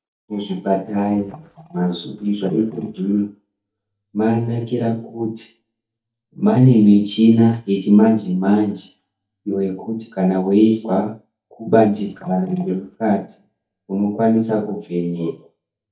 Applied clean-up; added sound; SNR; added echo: neural mask model DeepFilterNet 3.